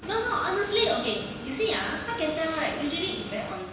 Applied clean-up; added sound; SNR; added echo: none; Motor vehicle (road) / Engine; 11 dB; reverberation time 1.0 s.